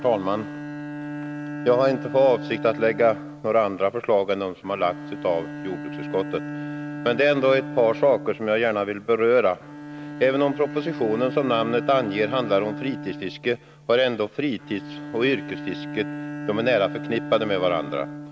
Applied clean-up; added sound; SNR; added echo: none; Bowed string instrument; 10 dB; none.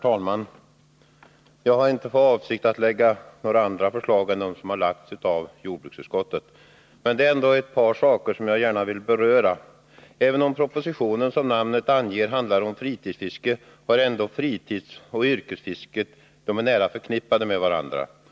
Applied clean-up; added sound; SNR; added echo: none; none; none; none.